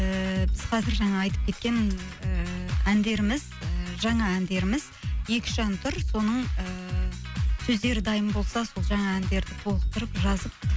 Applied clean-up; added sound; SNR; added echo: none; none; none; none.